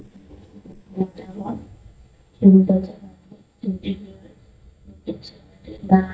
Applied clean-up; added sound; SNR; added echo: neural mask model DeepFilterNet 3.